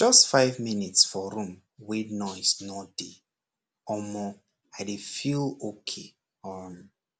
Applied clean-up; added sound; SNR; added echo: none; none; none; none.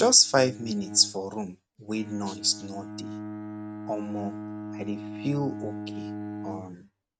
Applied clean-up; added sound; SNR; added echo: neural mask model RNNoise.